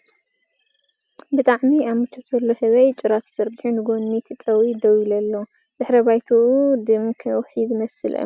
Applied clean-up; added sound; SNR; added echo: none; none; none; none.